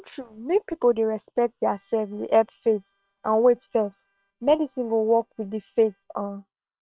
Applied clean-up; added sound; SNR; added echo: neural separator model SepFormer WHAM!.